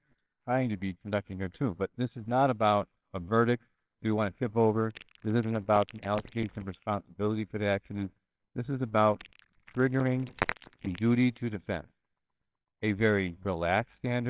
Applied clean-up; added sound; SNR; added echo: neural separator model SepFormer WHAMR!.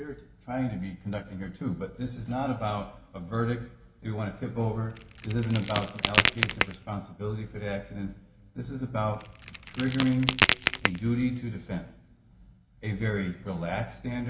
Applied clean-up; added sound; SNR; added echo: none; Crack; -2 dB; reverberation time 2.1 s.